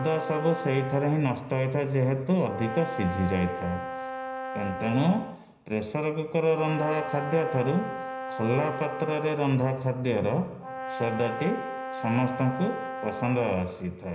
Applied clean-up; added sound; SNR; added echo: none; Brass instrument; 9 dB; reverberation time 0.9 s.